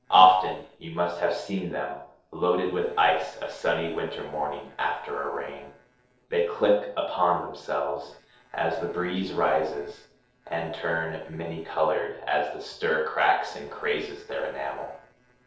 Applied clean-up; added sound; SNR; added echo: neural separator model SepFormer DNS4.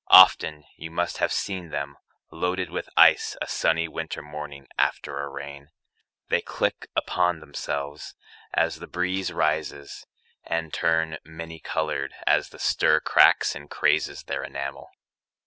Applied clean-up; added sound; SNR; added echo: none; none; none; none.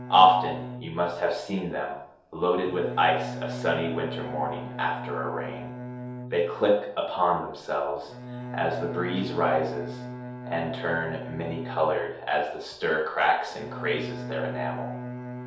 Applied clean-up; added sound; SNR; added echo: none; Bowed string instrument; 10 dB; reverberation time 0.8 s.